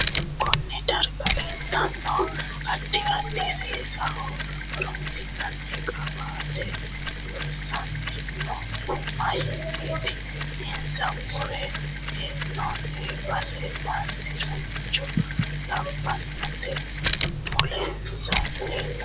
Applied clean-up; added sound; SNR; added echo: none; Mechanisms; -1 dB; none.